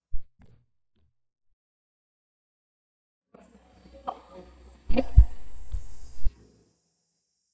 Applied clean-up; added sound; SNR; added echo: neural mask model DeepFilterNet 3.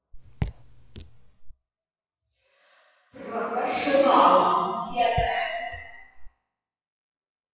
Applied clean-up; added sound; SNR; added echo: classical method WPE with log-MMSE.